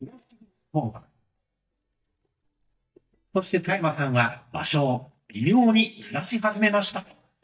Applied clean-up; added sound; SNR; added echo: neural mask model DeepFilterNet 3.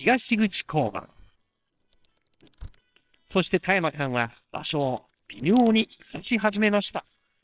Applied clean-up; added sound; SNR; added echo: neural separator model SepFormer WHAMR!.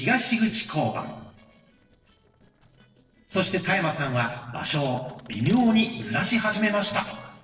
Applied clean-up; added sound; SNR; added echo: neural separator model SepFormer DNS4.